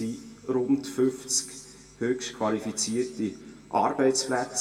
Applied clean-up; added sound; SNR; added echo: none; none; none; reverberation time 1.3 s.